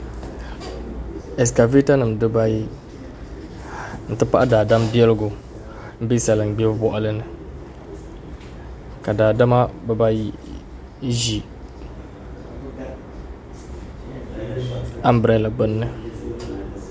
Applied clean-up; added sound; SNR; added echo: none; none; none; none.